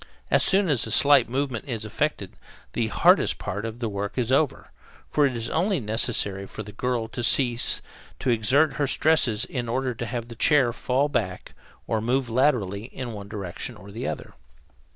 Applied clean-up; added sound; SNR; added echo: none; none; none; none.